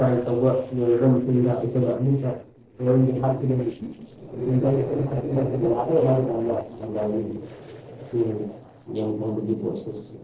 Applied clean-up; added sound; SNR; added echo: neural separator model SepFormer DNS4.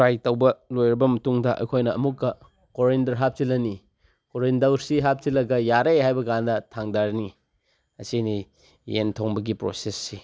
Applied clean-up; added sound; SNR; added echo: none; none; none; none.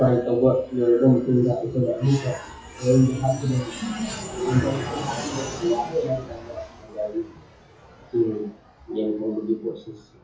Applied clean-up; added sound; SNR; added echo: classical method WPE with log-MMSE.